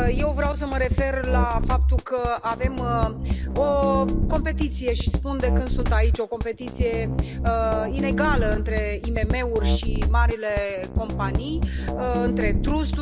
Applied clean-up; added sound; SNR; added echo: none; Drum kit; -3 dB; none.